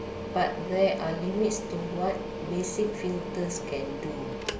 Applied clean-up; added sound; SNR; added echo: none; Mechanical fan; 5 dB; reverberation time 0.7 s.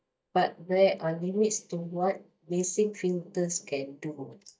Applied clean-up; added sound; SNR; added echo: neural mask model DeepFilterNet 3.